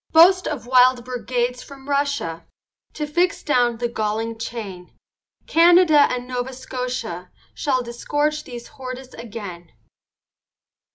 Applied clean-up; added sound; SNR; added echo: none; none; none; none.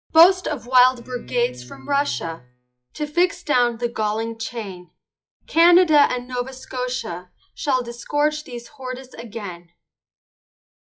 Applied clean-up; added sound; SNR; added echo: classical method log-MMSE.